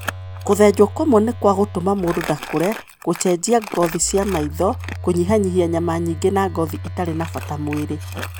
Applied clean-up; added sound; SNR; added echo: none; Telephone + Crumpling, crinkling; 11 dB; none.